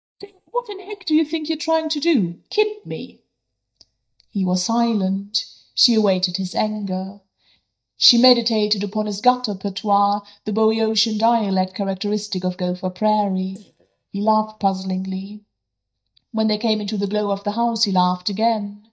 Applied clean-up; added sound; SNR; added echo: neural mask model DeepFilterNet 3.